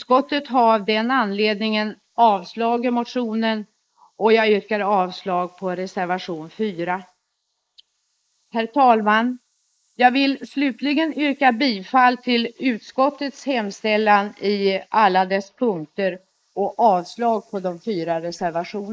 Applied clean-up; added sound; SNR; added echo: neural mask model Resemble Enhance denoiser.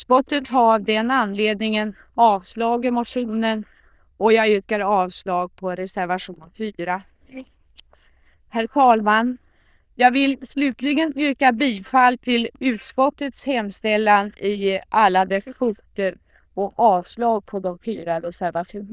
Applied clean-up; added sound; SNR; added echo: neural diffusion model UNIVERSE++.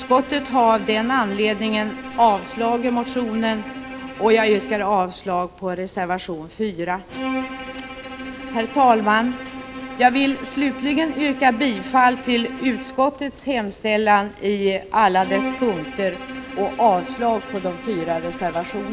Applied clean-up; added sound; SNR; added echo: none; Bowed string instrument; 12 dB; none.